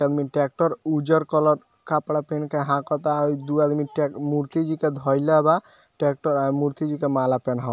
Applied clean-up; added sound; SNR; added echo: none; none; none; none.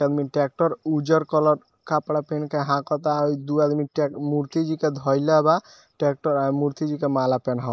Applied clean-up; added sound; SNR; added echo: neural mask model Resemble Enhance denoiser.